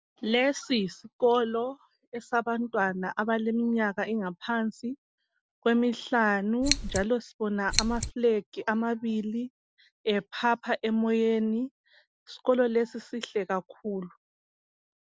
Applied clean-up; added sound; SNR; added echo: none; Scissors; 1 dB; none.